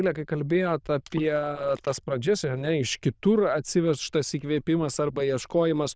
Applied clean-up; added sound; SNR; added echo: neural diffusion model UNIVERSE++.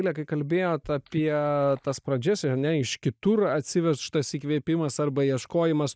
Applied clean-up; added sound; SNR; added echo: neural mask model DeepFilterNet 3.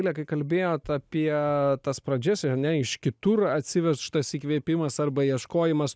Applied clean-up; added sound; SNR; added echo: none; none; none; none.